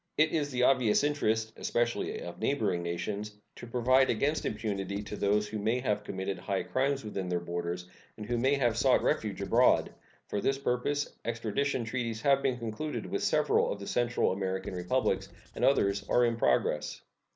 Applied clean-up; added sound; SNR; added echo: none; Writing; 19 dB; none.